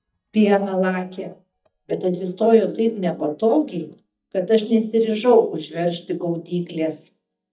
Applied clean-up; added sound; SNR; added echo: neural mask model DeepFilterNet 3.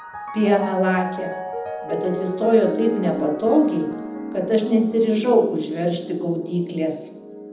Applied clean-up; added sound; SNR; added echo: none; Piano; 10 dB; reverberation time 0.8 s.